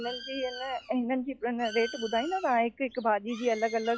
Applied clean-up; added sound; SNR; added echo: classical method log-MMSE.